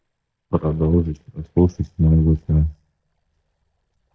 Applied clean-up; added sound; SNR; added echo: neural mask model DeepFilterNet 3.